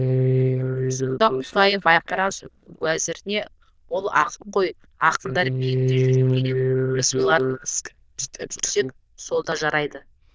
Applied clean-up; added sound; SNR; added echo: neural diffusion model UNIVERSE++.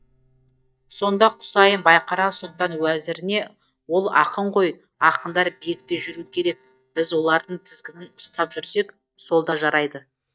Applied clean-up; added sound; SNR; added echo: neural mask model DeepFilterNet 3.